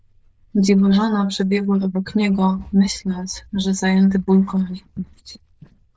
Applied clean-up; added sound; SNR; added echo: neural diffusion model UNIVERSE++.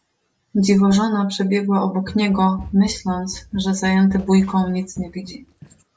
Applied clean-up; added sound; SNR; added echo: none; Run; 20 dB; none.